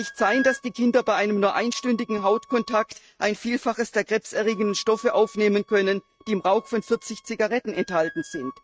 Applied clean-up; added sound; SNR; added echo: neural mask model RNNoise.